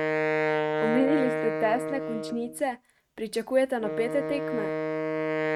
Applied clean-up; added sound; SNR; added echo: neural mask model RNNoise.